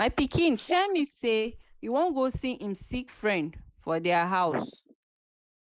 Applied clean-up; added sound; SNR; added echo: neural mask model Resemble Enhance denoiser.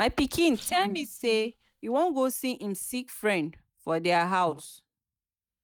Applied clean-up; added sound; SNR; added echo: neural mask model DeepFilterNet 3.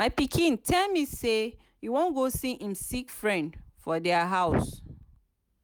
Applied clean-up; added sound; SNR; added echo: none; none; none; none.